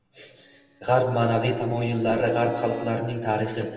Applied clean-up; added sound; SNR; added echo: none; Bowed string instrument; 19 dB; reverberation time 1.2 s.